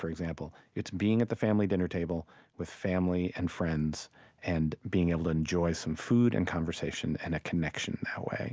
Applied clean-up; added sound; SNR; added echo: none; none; none; none.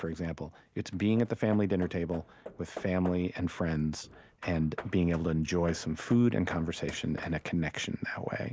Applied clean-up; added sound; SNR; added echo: neural mask model Resemble Enhance denoiser.